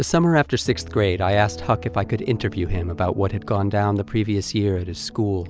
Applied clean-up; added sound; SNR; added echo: none; none; none; none.